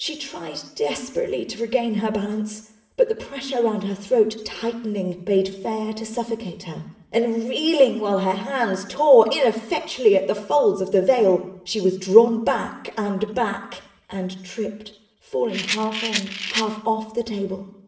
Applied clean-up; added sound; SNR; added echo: none; Rattle; 7 dB; reverberation time 0.8 s.